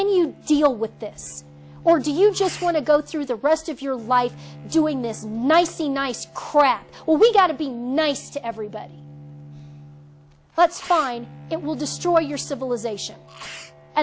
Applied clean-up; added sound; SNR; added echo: none; Sneeze + Bowed string instrument; 20 dB; none.